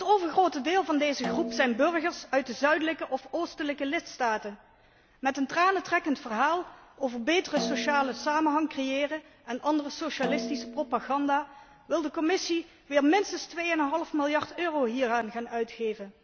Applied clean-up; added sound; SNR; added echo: none; Snare drum; 11 dB; none.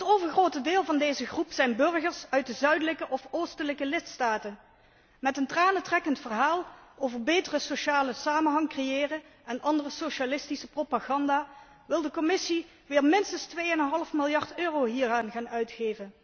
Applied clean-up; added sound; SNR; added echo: none; none; none; none.